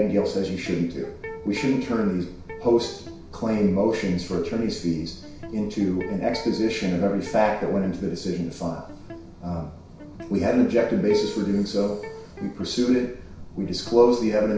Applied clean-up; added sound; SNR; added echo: none; Electric guitar; 17 dB; reverberation time 0.6 s.